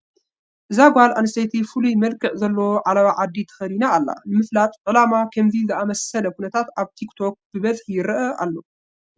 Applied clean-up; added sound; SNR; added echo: none; none; none; none.